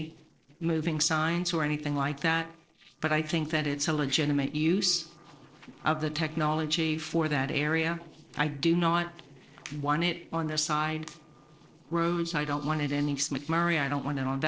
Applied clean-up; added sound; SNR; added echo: neural separator model SepFormer DNS4.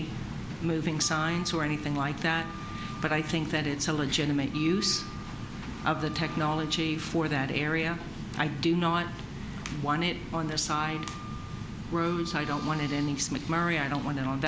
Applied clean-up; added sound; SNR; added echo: none; Wind instrument, woodwind instrument; 18 dB; none.